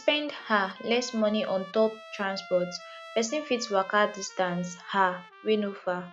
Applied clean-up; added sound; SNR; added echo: none; Trumpet; 19 dB; none.